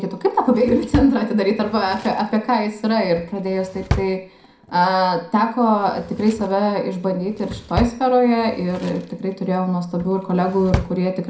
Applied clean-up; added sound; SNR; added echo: none; Drawer open or close; 12 dB; reverberation time 0.4 s.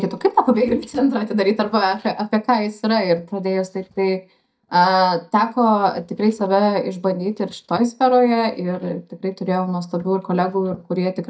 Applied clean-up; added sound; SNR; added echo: neural mask model DeepFilterNet 3.